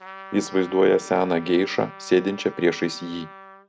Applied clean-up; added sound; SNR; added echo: none; Trumpet; 18 dB; none.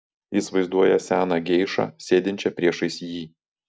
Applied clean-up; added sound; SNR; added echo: none; none; none; none.